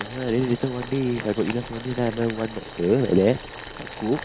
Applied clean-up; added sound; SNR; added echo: none; Boiling; 13 dB; none.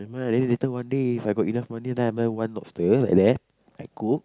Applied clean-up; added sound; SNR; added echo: none; none; none; none.